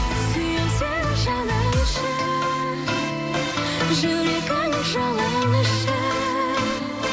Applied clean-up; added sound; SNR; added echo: none; none; none; none.